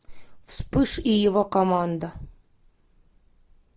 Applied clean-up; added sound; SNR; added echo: none; none; none; none.